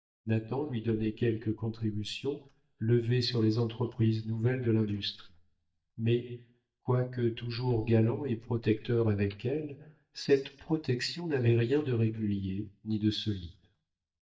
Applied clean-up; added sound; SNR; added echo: neural mask model DeepFilterNet 3.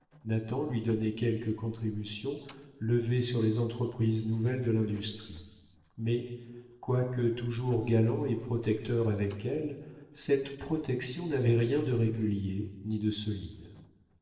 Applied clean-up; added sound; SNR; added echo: neural separator model SepFormer DNS4.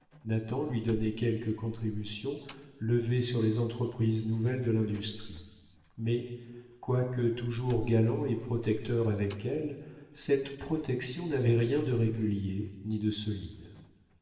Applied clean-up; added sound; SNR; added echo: none; Slam; 18 dB; reverberation time 1.4 s.